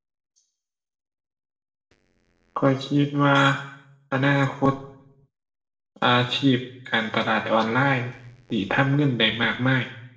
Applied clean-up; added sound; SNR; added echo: neural separator model SepFormer DNS4.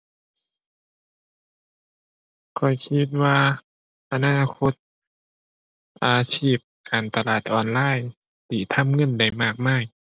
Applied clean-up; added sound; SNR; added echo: none; none; none; none.